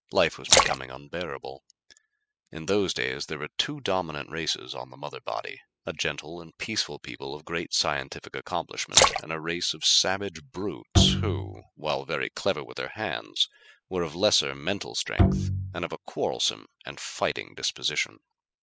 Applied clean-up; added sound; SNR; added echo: classical method spectral subtraction.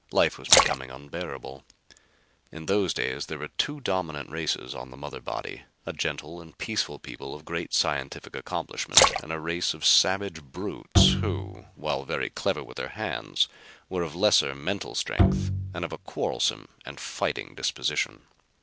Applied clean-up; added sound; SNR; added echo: none; Splash, splatter + Bowed string instrument; -3 dB; none.